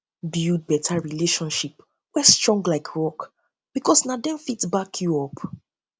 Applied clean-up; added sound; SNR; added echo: none; none; none; none.